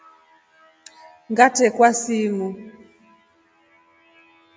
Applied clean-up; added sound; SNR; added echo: none; none; none; none.